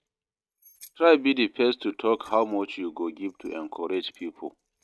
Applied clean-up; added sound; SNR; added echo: neural mask model RNNoise.